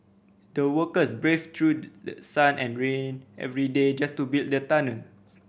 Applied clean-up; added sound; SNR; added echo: none; none; none; none.